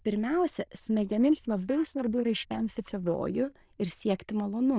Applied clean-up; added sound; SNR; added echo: neural diffusion model UNIVERSE++.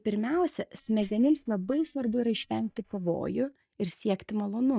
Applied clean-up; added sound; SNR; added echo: neural mask model DeepFilterNet 3.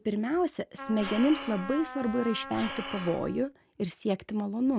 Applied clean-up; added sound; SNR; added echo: none; Trumpet + Breathing; 11 dB; none.